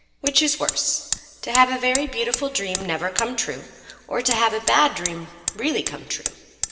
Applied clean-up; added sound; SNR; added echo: none; Hammer; 7 dB; reverberation time 1.9 s.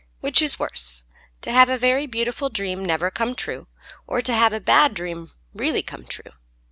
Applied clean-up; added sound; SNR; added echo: none; none; none; none.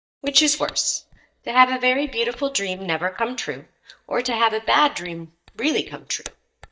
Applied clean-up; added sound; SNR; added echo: neural mask model DeepFilterNet 3.